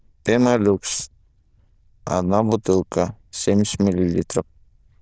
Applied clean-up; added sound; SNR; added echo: neural diffusion model UNIVERSE++.